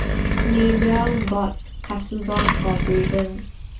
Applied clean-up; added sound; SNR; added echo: none; Engine; 0 dB; reverberation time 0.2 s.